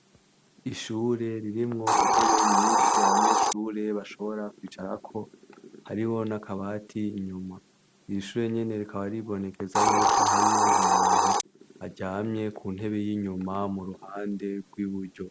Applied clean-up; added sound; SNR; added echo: none; Hiss; -4 dB; none.